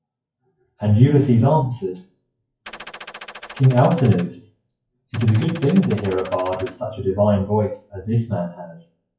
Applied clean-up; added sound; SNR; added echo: classical method WPE with log-MMSE.